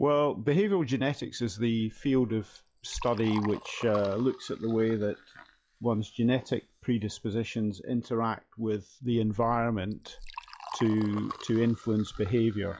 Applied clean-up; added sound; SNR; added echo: classical method log-MMSE.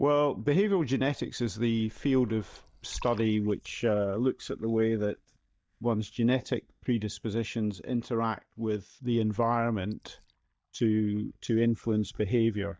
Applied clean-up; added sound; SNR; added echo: neural mask model DeepFilterNet 3.